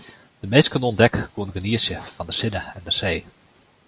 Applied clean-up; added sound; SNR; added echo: none; none; none; none.